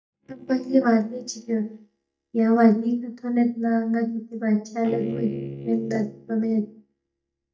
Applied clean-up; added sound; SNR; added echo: neural mask model DeepFilterNet 3.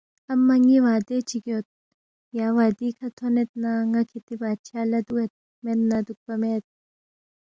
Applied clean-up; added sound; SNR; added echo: none; none; none; none.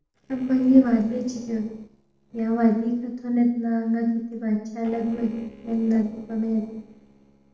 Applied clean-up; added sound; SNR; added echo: neural separator model SepFormer DNS4.